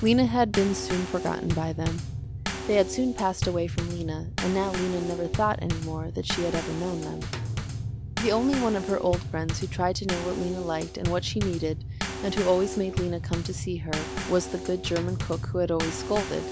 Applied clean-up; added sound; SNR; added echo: none; Bass drum / Snare drum / Drum kit; 4 dB; none.